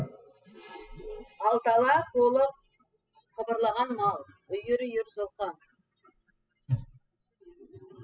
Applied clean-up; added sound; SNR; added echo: classical method spectral subtraction.